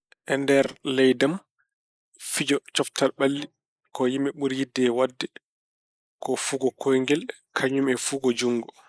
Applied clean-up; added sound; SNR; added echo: neural mask model Resemble Enhance denoiser.